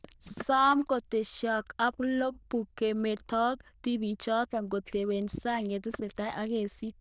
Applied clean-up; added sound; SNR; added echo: neural diffusion model UNIVERSE++.